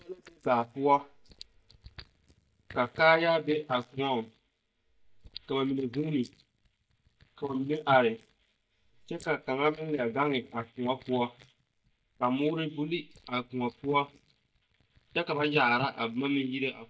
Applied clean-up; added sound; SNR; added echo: neural mask model DeepFilterNet 3.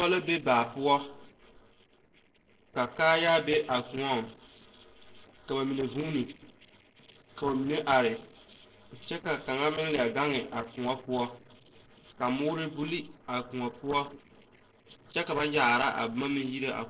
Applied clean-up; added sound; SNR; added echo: neural separator model SepFormer DNS4.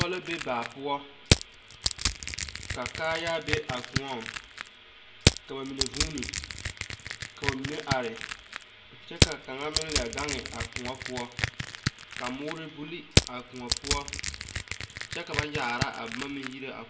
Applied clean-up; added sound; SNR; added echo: none; Crushing; -5 dB; reverberation time 0.6 s.